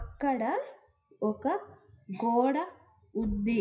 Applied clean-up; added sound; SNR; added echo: classical method WPE with log-MMSE.